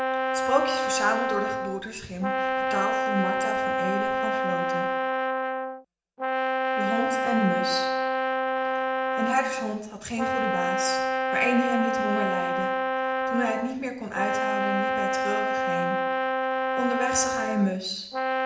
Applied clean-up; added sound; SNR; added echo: none; Brass instrument; -4 dB; reverberation time 0.8 s.